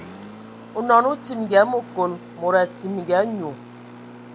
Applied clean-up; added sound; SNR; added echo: none; Engine; 17 dB; none.